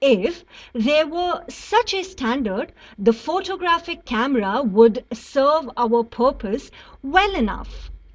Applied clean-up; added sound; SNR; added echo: none; none; none; none.